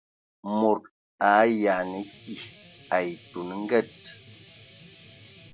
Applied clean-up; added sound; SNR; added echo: none; Guitar; 19 dB; none.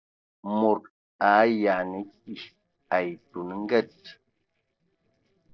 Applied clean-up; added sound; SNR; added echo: neural separator model SepFormer DNS4.